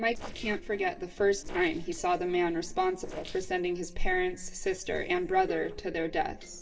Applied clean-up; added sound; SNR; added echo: neural separator model SepFormer DNS4.